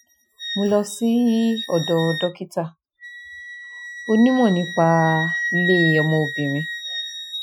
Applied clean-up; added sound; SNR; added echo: classical method Wiener filter.